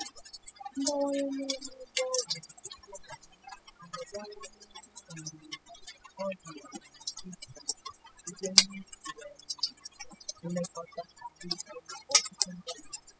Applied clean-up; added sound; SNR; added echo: classical method spectral subtraction.